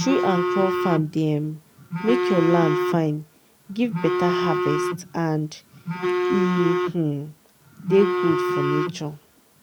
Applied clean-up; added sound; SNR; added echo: none; Telephone; 1 dB; none.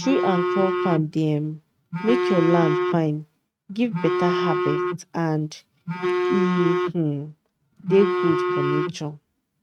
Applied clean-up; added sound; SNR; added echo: neural mask model RNNoise.